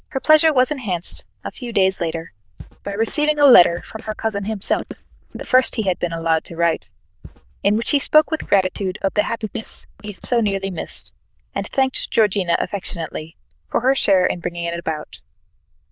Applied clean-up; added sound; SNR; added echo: neural diffusion model UNIVERSE++.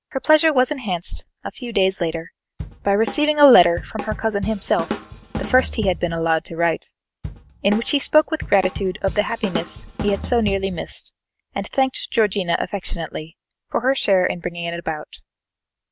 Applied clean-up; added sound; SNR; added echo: none; Drum / Drum kit; 10 dB; none.